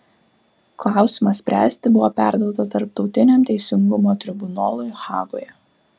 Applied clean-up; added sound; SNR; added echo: none; none; none; none.